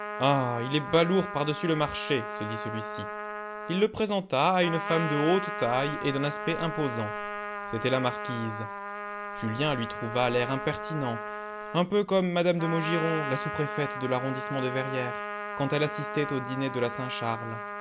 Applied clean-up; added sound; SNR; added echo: none; Trumpet; 7 dB; none.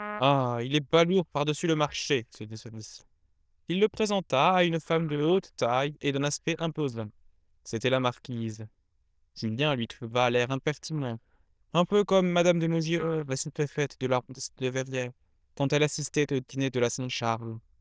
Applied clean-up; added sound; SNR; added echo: neural diffusion model UNIVERSE++.